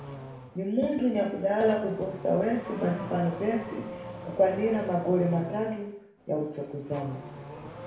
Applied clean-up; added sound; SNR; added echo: none; Accelerating, revving, vroom / Car; 13 dB; reverberation time 0.7 s.